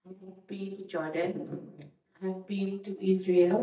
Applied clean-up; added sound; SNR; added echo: neural mask model DeepFilterNet 3.